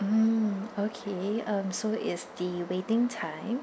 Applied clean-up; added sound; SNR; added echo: none; none; none; none.